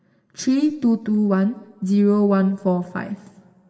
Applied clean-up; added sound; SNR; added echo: none; none; none; reverberation time 1.3 s.